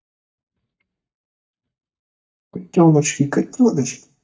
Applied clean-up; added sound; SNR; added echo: neural mask model DeepFilterNet 3.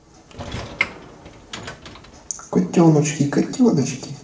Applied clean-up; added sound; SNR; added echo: none; Sliding door / Train; 13 dB; reverberation time 0.8 s.